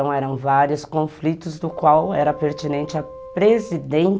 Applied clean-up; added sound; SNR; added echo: none; Wind instrument, woodwind instrument; 18 dB; none.